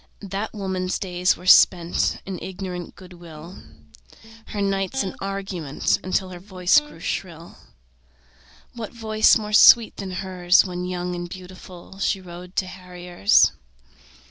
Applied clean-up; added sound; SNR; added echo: none; Electric guitar; 19 dB; none.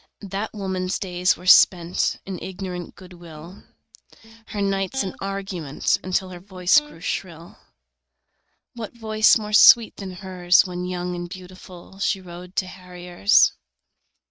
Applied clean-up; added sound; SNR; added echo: neural mask model RNNoise.